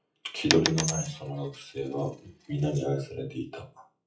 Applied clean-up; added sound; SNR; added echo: classical method WPE with log-MMSE.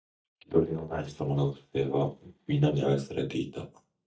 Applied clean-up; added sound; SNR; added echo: neural mask model DeepFilterNet 3.